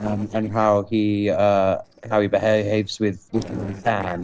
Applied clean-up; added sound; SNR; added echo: neural separator model SepFormer DNS4.